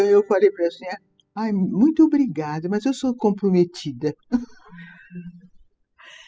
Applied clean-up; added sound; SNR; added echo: classical method spectral subtraction.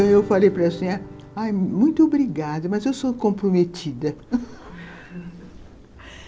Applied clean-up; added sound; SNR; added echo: none; Guitar; 19 dB; none.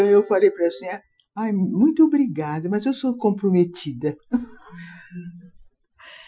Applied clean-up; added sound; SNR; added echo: classical method Wiener filter.